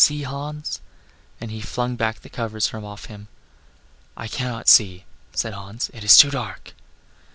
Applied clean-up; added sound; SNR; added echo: none; none; none; none.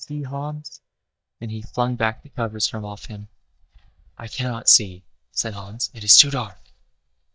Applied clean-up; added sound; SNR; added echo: neural mask model DeepFilterNet 3.